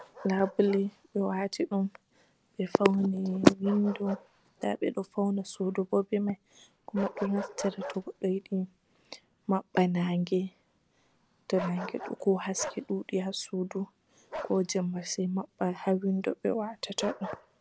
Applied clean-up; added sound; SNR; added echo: none; Bark; 16 dB; none.